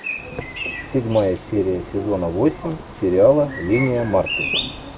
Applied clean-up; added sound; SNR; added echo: none; Bird vocalization, bird call, bird song; 10 dB; none.